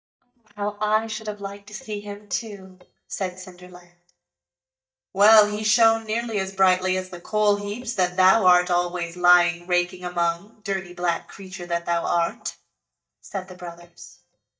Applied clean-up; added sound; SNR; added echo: neural mask model DeepFilterNet 3.